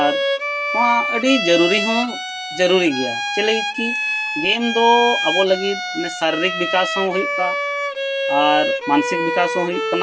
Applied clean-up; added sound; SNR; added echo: none; Bowed string instrument; 2 dB; reverberation time 0.1 s.